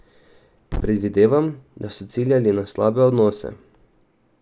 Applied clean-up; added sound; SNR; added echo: none; Thump, thud; 15 dB; none.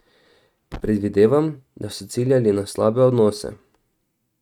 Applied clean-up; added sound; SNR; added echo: neural mask model RNNoise.